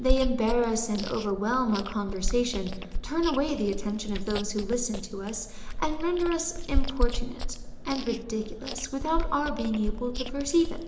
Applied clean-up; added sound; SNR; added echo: none; Chewing, mastication; 2 dB; reverberation time 0.8 s.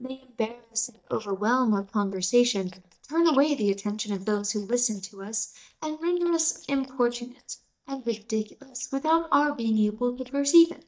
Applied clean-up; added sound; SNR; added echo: neural mask model DeepFilterNet 3.